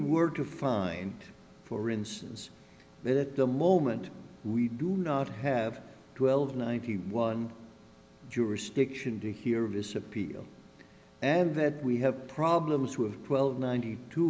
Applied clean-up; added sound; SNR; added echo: none; none; none; none.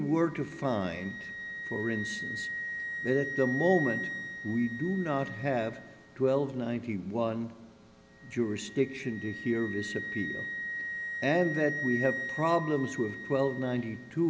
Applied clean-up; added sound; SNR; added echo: none; Wind instrument, woodwind instrument; 8 dB; none.